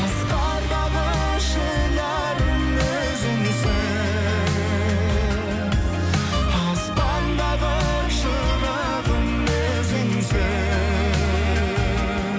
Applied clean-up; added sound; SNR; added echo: none; none; none; none.